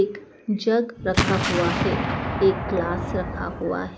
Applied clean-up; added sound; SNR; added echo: none; Explosion; 2 dB; none.